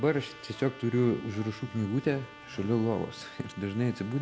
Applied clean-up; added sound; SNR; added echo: none; Trumpet; 19 dB; none.